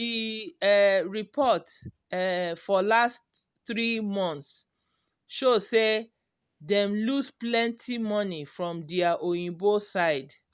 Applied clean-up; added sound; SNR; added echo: none; none; none; none.